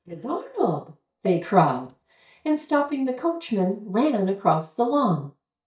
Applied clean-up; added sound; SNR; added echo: neural mask model DeepFilterNet 3.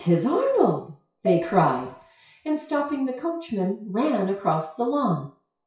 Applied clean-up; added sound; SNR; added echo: classical method WPE with log-MMSE.